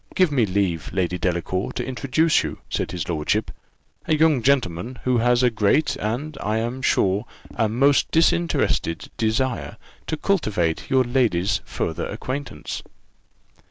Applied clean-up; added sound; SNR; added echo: none; none; none; none.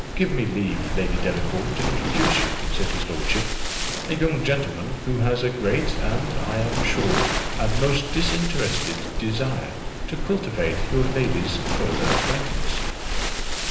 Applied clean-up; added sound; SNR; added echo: none; Waves, surf; -1 dB; reverberation time 0.9 s.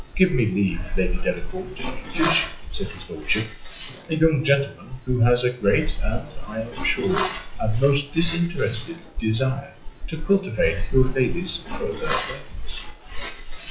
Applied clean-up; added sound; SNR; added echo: classical method WPE with log-MMSE.